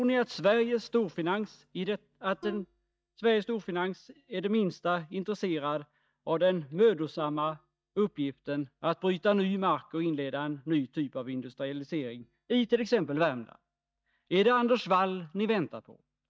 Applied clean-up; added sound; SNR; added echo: neural mask model DeepFilterNet 3.